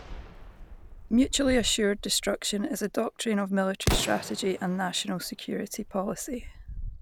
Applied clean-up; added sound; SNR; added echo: none; Explosion + Wind; 9 dB; none.